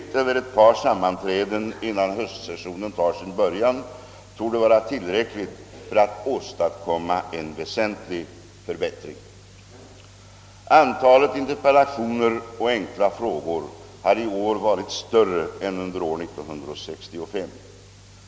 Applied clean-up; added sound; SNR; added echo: none; none; none; none.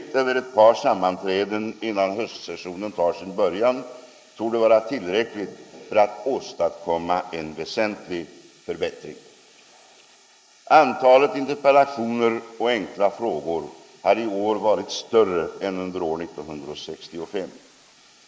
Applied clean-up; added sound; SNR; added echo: neural mask model Resemble Enhance denoiser.